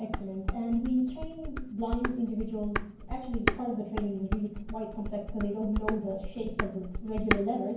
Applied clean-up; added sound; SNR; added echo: none; Dishes, pots, and pans; 2 dB; reverberation time 0.9 s.